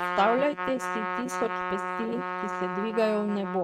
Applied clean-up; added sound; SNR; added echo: neural mask model RNNoise.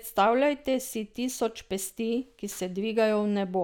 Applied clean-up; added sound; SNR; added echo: none; none; none; none.